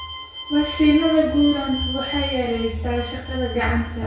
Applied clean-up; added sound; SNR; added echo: none; Bowed string instrument; 12 dB; reverberation time 0.6 s.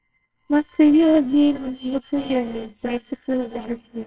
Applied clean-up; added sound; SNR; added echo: neural separator model SepFormer WHAMR!.